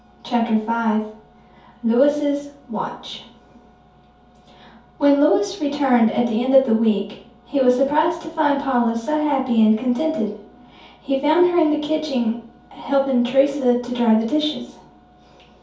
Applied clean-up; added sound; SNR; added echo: none; none; none; reverberation time 0.6 s.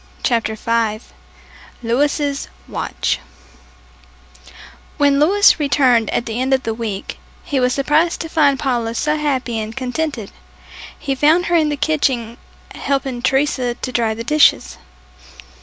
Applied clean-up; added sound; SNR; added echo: none; none; none; none.